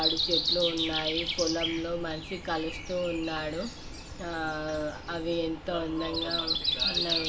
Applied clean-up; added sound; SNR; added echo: none; Breathing; 1 dB; reverberation time 0.2 s.